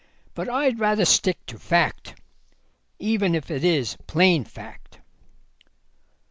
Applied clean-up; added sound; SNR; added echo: none; none; none; none.